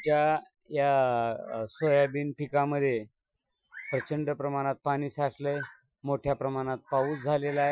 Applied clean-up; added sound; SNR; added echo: classical method Wiener filter.